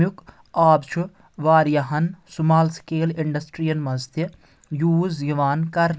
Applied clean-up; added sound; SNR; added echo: none; none; none; none.